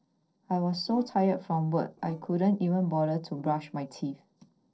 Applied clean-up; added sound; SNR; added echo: neural separator model SepFormer DNS4.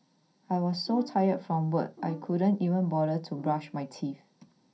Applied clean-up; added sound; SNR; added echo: none; Brass instrument; 17 dB; reverberation time 0.3 s.